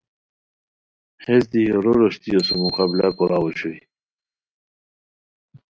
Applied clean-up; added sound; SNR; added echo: neural mask model RNNoise.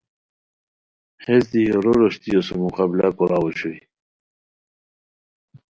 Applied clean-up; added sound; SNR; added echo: none; none; none; none.